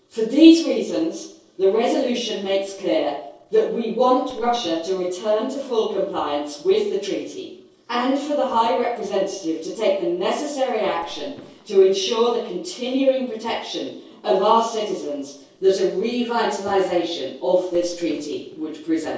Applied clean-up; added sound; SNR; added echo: neural separator model SepFormer DNS4.